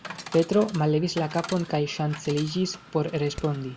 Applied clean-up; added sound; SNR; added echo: none; Hammer + Coin (dropping) / Chatter; 16 dB; none.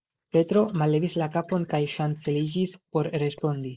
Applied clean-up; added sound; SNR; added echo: neural mask model Resemble Enhance denoiser.